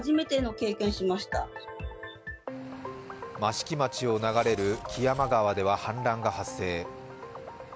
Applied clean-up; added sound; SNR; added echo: none; Tearing; 16 dB; none.